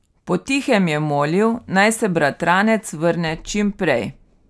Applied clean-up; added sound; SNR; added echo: none; none; none; none.